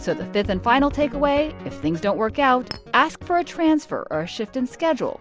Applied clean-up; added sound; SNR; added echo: none; Chink, clink; 17 dB; none.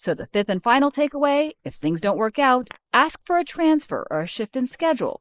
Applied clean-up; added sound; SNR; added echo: neural mask model Resemble Enhance denoiser.